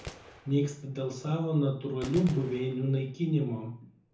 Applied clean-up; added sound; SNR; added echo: none; Gunshot, gunfire; 19 dB; reverberation time 0.6 s.